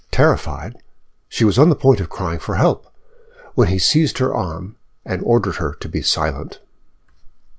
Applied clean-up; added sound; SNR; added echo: none; none; none; none.